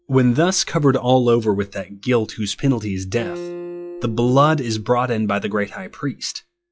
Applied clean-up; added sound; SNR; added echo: classical method log-MMSE.